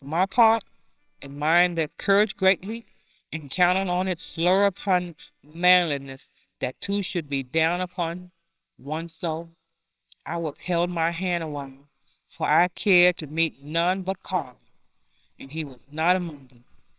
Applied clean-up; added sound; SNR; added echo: neural separator model SepFormer WHAMR!.